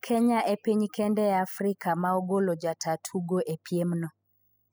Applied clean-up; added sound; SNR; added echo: classical method spectral subtraction.